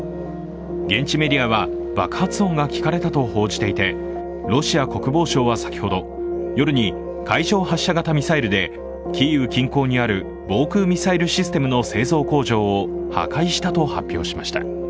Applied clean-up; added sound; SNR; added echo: none; Musical instrument; 16 dB; none.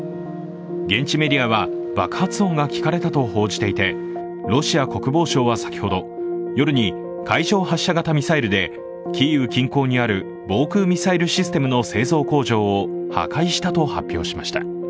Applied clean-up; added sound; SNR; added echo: none; none; none; none.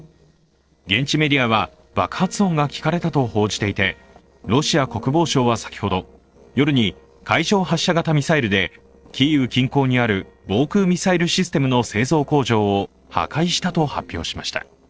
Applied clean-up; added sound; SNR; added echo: neural separator model SepFormer DNS4.